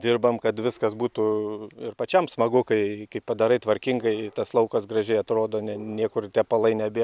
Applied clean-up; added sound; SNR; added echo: none; none; none; none.